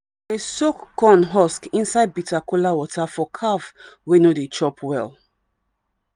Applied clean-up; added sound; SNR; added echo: none; none; none; none.